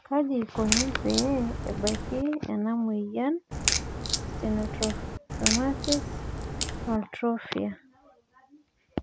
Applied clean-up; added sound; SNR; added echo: none; Crack; 0 dB; none.